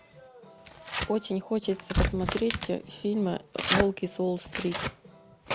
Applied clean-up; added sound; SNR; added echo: none; Tearing; 2 dB; none.